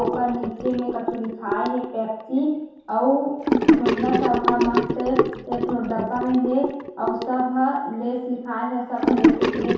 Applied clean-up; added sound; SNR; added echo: none; Sink (filling or washing) / Gurgling; 0 dB; reverberation time 0.8 s.